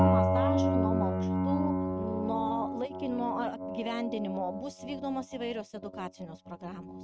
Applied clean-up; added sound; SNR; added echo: neural mask model RNNoise.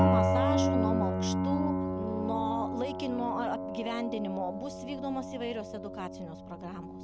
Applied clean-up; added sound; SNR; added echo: none; Piano; -5 dB; none.